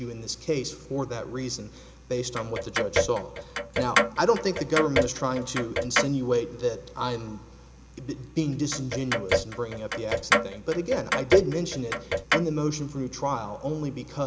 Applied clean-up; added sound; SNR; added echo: none; Clock; 0 dB; none.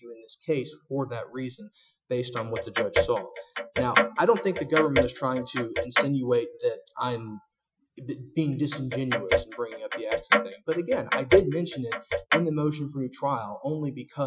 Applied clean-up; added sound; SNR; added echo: classical method Wiener filter.